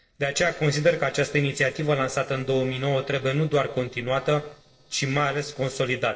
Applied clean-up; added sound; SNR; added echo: neural separator model SepFormer DNS4.